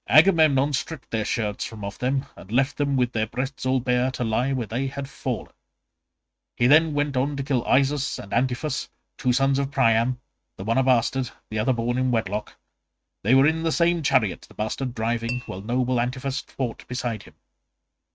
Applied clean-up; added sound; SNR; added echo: neural mask model RNNoise.